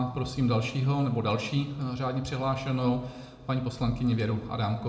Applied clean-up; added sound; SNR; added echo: none; none; none; reverberation time 0.7 s.